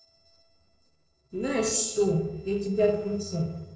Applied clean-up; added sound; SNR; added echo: neural separator model SepFormer DNS4.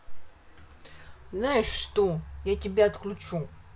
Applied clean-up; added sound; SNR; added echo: none; none; none; none.